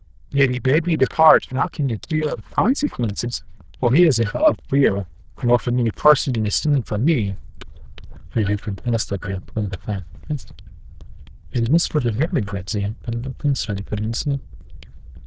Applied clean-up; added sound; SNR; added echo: neural diffusion model UNIVERSE++.